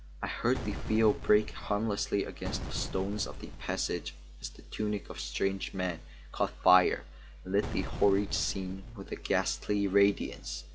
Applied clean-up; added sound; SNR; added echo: none; Boom; 8 dB; none.